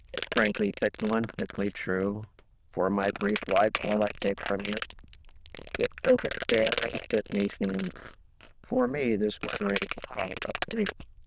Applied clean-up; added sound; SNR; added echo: neural diffusion model UNIVERSE++.